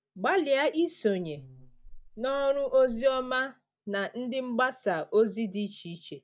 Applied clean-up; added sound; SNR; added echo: none; Buzz; 19 dB; none.